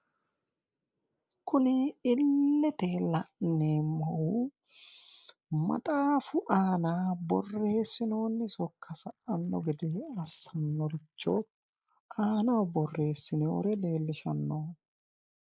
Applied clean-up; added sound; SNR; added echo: neural mask model Resemble Enhance denoiser.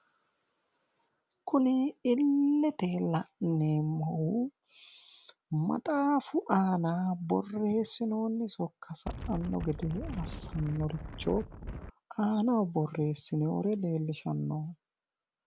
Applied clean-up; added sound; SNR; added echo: none; Wind; 9 dB; none.